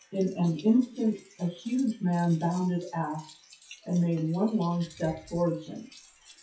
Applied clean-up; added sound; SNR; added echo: classical method WPE with log-MMSE.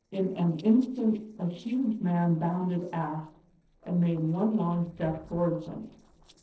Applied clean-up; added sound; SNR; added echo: neural separator model SepFormer DNS4.